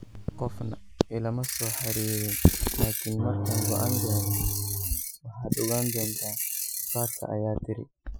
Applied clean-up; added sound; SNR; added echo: classical method Wiener filter.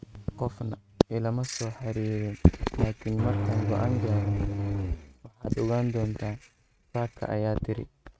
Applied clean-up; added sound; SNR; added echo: neural mask model RNNoise.